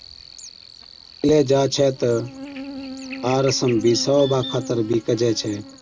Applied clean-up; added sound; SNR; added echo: none; Buzz; 14 dB; none.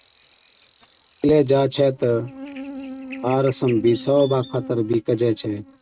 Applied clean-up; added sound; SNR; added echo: neural mask model RNNoise.